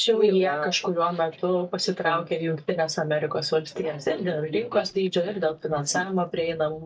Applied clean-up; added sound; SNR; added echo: neural mask model DeepFilterNet 3.